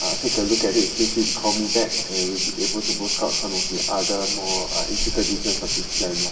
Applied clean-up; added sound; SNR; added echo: none; Waves, surf; -1 dB; reverberation time 1.6 s.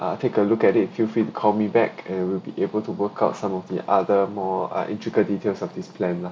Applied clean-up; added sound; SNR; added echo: none; none; none; none.